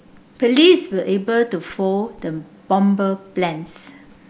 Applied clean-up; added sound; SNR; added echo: none; none; none; none.